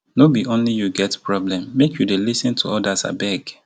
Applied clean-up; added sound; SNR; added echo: none; none; none; none.